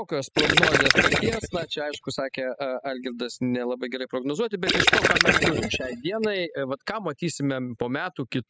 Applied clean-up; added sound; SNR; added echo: classical method spectral subtraction.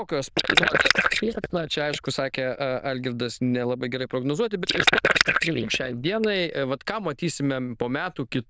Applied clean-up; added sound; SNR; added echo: neural diffusion model UNIVERSE++.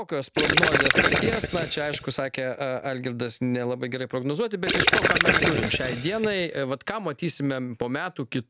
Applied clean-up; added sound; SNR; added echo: none; Gurgling; -4 dB; none.